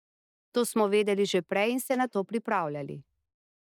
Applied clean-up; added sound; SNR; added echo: neural mask model Resemble Enhance denoiser.